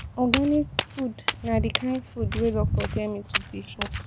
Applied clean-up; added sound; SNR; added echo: none; Walk, footsteps; 1 dB; none.